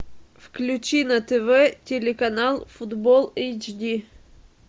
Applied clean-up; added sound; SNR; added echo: none; none; none; none.